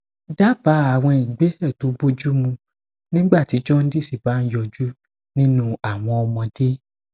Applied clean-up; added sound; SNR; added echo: none; none; none; none.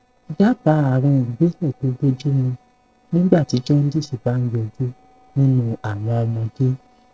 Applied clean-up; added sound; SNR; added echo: neural separator model SepFormer DNS4.